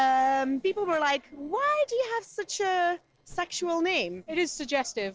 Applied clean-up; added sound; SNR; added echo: neural separator model SepFormer DNS4.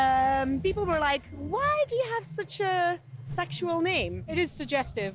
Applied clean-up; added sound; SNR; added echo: none; Whoosh, swoosh, swish; 19 dB; none.